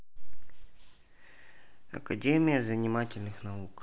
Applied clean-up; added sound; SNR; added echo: none; none; none; none.